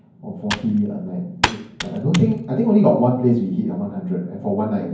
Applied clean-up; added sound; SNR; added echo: none; Computer keyboard; 9 dB; reverberation time 0.9 s.